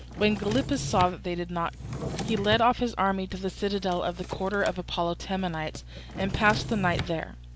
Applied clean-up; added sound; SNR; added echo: none; Drawer open or close; 10 dB; none.